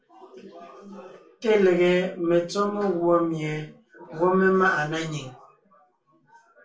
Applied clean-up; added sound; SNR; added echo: none; none; none; reverberation time 0.3 s.